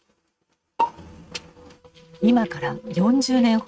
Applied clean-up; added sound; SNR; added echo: neural mask model RNNoise.